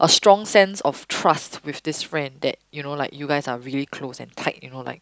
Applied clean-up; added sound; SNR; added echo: none; none; none; none.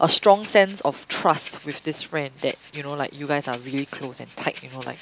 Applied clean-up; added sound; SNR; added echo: none; Breathing; 3 dB; none.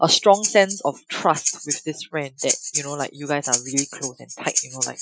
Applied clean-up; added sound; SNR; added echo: classical method Wiener filter.